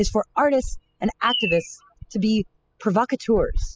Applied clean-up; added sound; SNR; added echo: classical method spectral subtraction.